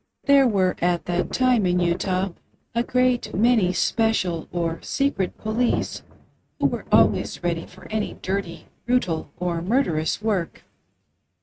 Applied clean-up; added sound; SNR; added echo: neural mask model RNNoise.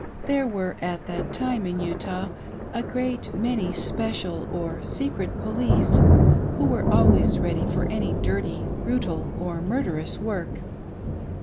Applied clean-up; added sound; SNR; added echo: none; Thunder; -4 dB; none.